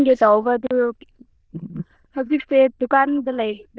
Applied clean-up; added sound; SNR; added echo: neural diffusion model UNIVERSE++.